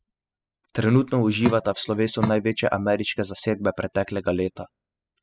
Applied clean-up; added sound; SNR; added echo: classical method spectral subtraction.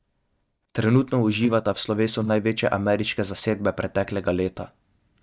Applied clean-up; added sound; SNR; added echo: neural mask model DeepFilterNet 3.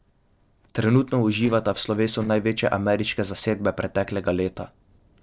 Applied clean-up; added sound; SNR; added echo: neural separator model SepFormer DNS4.